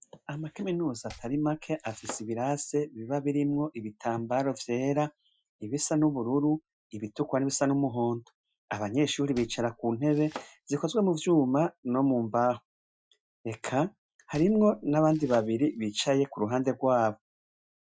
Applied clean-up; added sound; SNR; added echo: classical method Wiener filter.